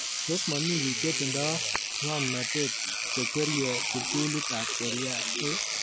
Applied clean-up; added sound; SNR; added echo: none; Engine / Domestic sounds, home sounds; -2 dB; none.